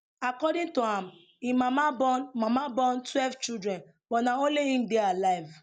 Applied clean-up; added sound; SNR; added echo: none; none; none; none.